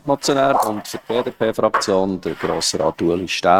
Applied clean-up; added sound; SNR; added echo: neural mask model RNNoise.